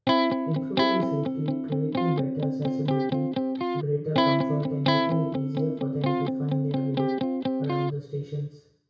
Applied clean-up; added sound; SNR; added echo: none; Electric guitar; -4 dB; reverberation time 0.6 s.